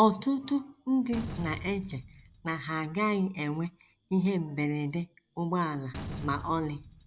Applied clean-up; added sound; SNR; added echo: none; Slam; 14 dB; none.